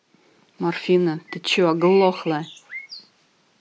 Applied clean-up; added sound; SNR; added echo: none; Bird; 17 dB; none.